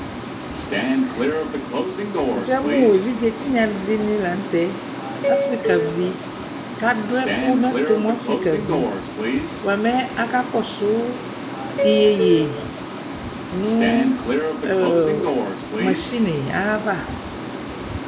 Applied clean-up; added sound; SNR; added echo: none; Subway, metro, underground; 2 dB; none.